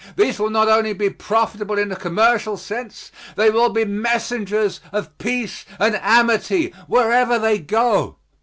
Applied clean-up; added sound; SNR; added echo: none; none; none; none.